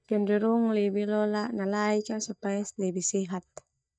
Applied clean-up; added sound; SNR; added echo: neural mask model DeepFilterNet 3.